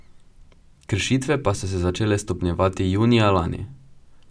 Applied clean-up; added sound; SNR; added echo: none; none; none; none.